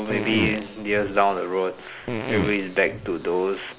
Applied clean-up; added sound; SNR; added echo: none; Fart; 6 dB; none.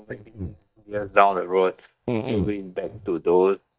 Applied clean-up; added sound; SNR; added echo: neural mask model DeepFilterNet 3.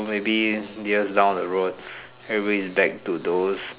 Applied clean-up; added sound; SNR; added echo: none; none; none; none.